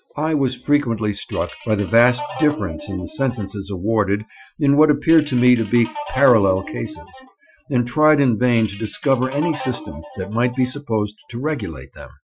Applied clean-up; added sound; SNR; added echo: classical method Wiener filter.